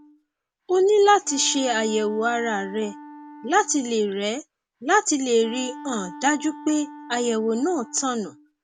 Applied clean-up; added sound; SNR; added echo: none; Wind instrument, woodwind instrument; 18 dB; none.